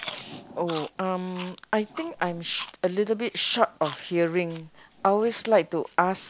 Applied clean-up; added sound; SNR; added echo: none; Chewing, mastication; 15 dB; none.